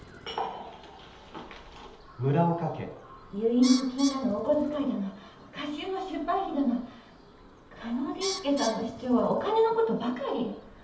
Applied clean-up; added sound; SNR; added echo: none; Bird; 16 dB; reverberation time 0.8 s.